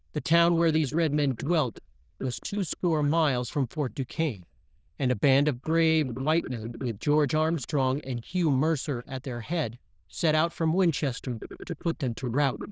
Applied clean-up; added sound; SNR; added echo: neural diffusion model UNIVERSE++.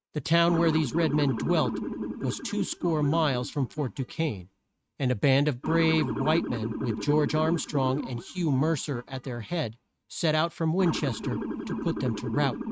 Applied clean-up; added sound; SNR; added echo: neural mask model RNNoise.